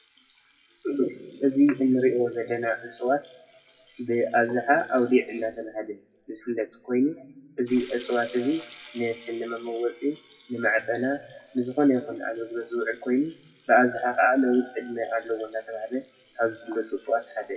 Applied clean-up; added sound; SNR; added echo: classical method WPE with log-MMSE.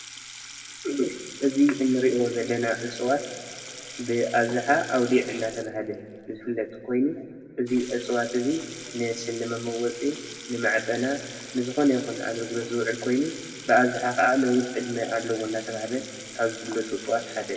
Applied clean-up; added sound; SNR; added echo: none; Sink (filling or washing) / Water tap, faucet; 15 dB; reverberation time 1.7 s.